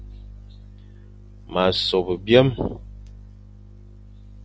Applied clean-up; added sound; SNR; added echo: none; none; none; none.